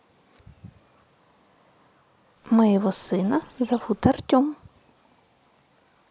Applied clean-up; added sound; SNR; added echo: neural mask model Resemble Enhance denoiser.